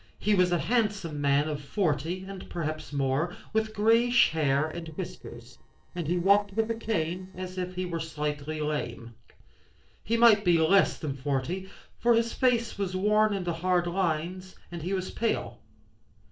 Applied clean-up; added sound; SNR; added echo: neural separator model SepFormer DNS4.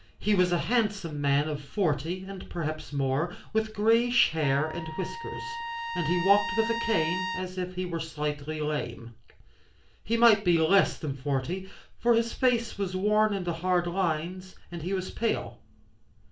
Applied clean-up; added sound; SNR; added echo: none; Trumpet; 6 dB; reverberation time 0.3 s.